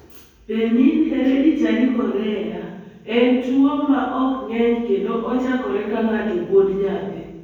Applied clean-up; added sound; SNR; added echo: none; none; none; reverberation time 1.3 s.